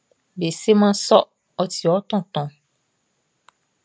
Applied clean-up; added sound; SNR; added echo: none; none; none; none.